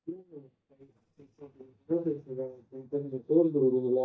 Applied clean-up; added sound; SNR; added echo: neural mask model DeepFilterNet 3.